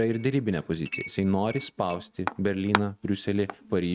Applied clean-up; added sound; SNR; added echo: neural mask model RNNoise.